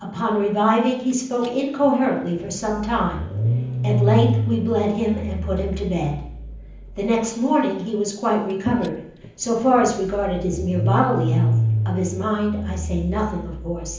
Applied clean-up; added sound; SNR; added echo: none; Engine starting / Car; 4 dB; reverberation time 0.7 s.